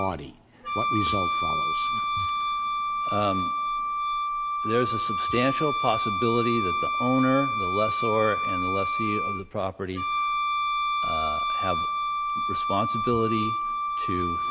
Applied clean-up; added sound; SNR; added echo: none; Wind instrument, woodwind instrument; -3 dB; none.